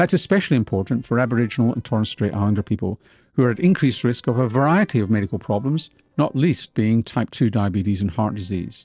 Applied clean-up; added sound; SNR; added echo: neural separator model SepFormer DNS4.